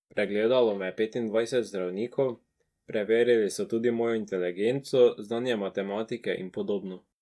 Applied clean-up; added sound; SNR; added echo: neural mask model DeepFilterNet 3.